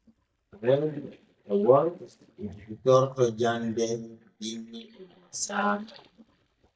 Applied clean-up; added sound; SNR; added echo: neural mask model DeepFilterNet 3.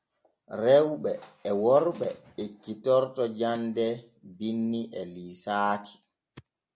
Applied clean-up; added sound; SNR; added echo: none; none; none; none.